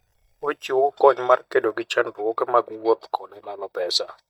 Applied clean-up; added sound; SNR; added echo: neural mask model DeepFilterNet 3.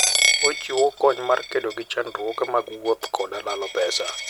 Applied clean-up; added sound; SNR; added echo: none; Coin (dropping); 2 dB; none.